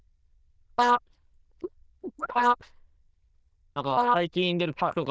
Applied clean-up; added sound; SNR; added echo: neural diffusion model UNIVERSE++.